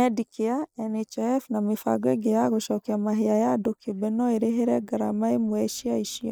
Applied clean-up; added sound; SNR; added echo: neural mask model Resemble Enhance denoiser.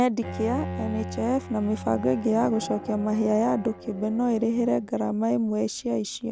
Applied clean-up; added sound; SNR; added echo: none; Bowed string instrument; 12 dB; none.